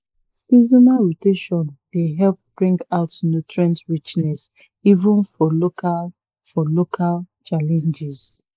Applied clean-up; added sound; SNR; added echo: neural mask model Resemble Enhance denoiser.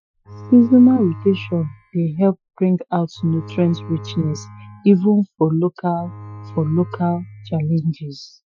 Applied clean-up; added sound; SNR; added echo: classical method Wiener filter.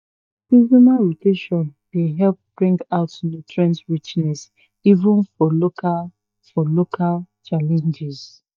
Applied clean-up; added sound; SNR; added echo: neural mask model DeepFilterNet 3.